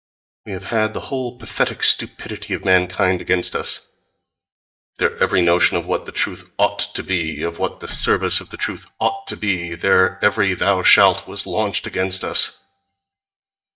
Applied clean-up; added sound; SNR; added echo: neural mask model DeepFilterNet 3.